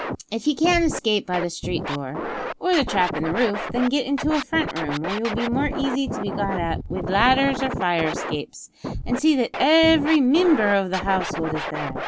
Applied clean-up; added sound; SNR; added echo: none; Scratching (performance technique); 7 dB; none.